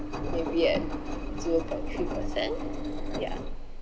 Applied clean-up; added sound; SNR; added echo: none; Engine; -1 dB; none.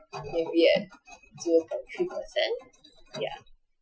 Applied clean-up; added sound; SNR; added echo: classical method Wiener filter.